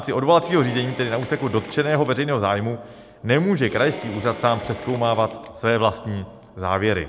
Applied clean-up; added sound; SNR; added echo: none; Applause / Cheering; 16 dB; none.